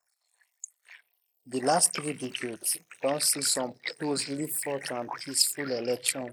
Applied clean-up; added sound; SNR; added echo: neural mask model Resemble Enhance denoiser.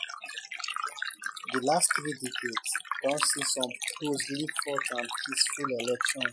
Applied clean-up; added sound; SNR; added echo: classical method Wiener filter.